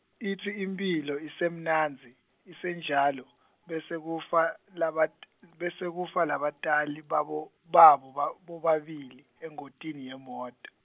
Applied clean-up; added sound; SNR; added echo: none; none; none; none.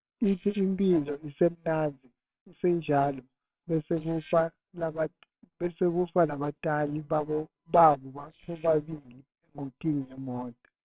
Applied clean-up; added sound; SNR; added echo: neural separator model SepFormer WHAMR!.